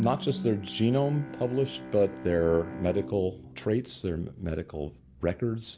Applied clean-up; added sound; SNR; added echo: none; Bowed string instrument; 13 dB; none.